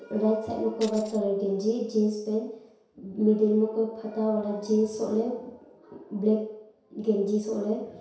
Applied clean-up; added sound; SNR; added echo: none; Tambourine; 18 dB; reverberation time 0.7 s.